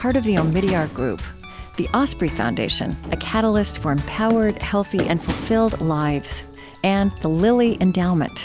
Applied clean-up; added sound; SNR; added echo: none; Run; 14 dB; none.